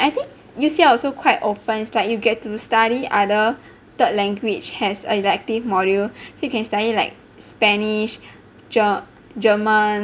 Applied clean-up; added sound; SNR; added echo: none; none; none; none.